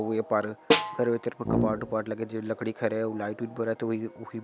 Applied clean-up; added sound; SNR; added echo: none; Brass instrument + Snare drum; -3 dB; none.